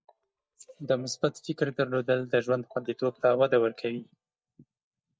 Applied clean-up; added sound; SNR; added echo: neural mask model DeepFilterNet 3.